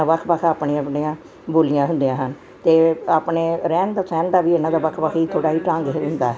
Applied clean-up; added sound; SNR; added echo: none; none; none; none.